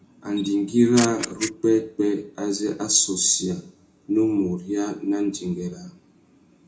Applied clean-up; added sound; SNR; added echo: none; Camera; 10 dB; reverberation time 0.3 s.